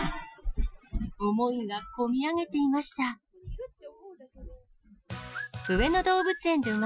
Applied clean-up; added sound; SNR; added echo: classical method Wiener filter.